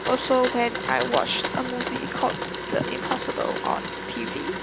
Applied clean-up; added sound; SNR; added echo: none; Domestic sounds, home sounds; 4 dB; none.